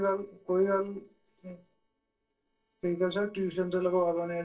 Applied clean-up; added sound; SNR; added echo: neural separator model SepFormer DNS4.